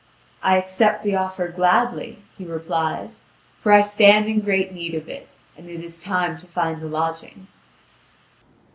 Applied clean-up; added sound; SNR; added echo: none; none; none; none.